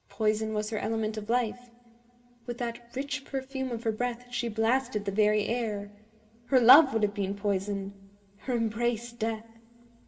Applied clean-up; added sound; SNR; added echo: none; none; none; reverberation time 1.2 s.